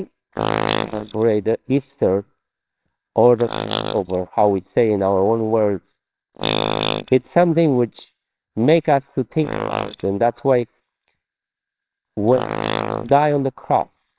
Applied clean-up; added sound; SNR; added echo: neural separator model SepFormer WHAMR!.